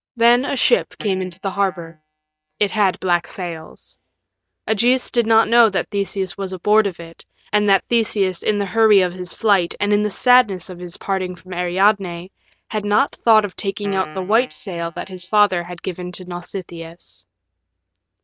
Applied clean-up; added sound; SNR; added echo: neural mask model DeepFilterNet 3.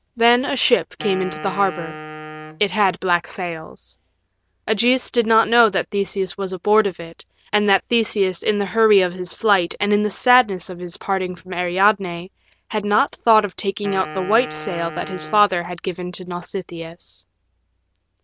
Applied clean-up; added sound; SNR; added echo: none; Wind instrument, woodwind instrument; 14 dB; none.